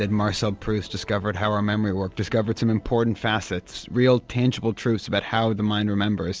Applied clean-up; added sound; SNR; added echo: none; none; none; none.